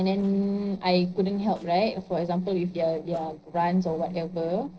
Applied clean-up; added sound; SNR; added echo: neural separator model SepFormer DNS4.